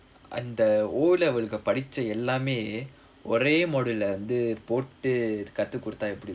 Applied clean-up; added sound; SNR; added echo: none; none; none; none.